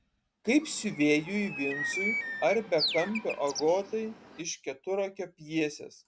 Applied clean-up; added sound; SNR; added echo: none; Bird; 6 dB; none.